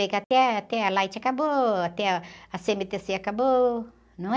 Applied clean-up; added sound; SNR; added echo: none; none; none; none.